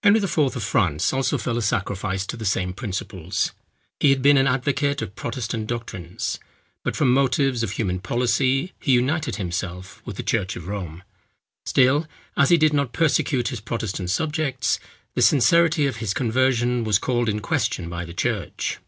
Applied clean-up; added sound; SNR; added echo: none; none; none; none.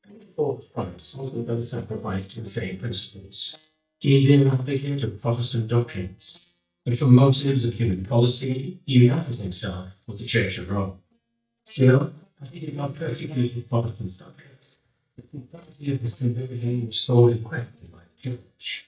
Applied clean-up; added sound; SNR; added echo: neural mask model DeepFilterNet 3.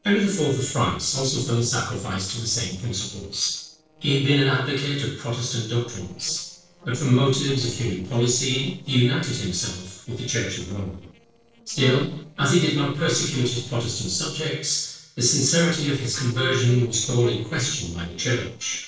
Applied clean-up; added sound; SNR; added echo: neural separator model SepFormer DNS4.